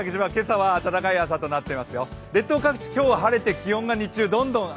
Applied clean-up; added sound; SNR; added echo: none; none; none; none.